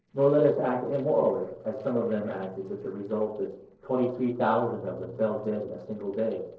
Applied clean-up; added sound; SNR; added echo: neural separator model SepFormer DNS4.